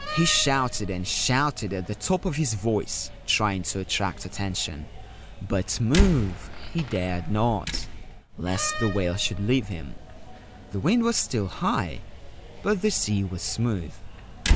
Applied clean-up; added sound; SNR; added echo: none; Slam; 5 dB; none.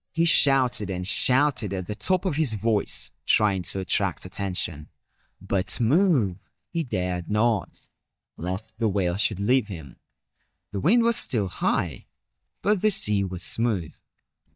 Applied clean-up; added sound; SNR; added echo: neural mask model DeepFilterNet 3.